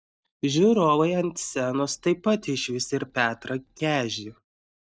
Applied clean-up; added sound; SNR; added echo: neural mask model DeepFilterNet 3.